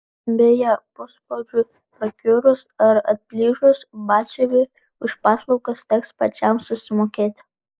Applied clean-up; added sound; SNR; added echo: neural mask model Resemble Enhance denoiser.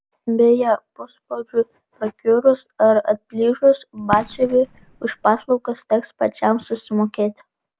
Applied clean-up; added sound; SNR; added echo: none; Fireworks; 14 dB; none.